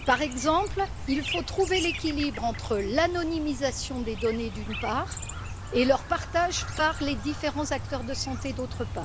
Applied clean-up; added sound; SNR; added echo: none; Chirp, tweet; 7 dB; none.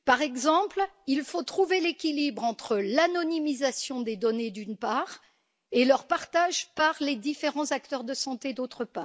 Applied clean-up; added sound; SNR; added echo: none; none; none; none.